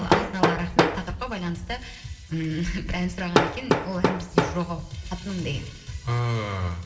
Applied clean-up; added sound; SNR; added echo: none; Hammer; -1 dB; reverberation time 0.9 s.